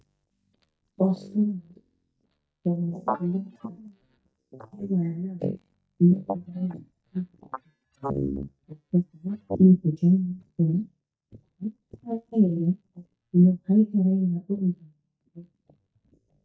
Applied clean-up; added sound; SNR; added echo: neural mask model DeepFilterNet 3.